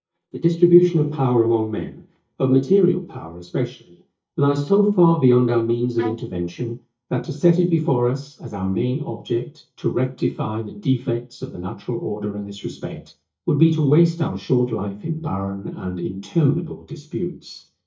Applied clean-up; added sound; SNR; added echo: neural mask model DeepFilterNet 3.